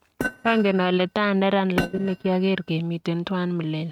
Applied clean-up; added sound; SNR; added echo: neural mask model RNNoise.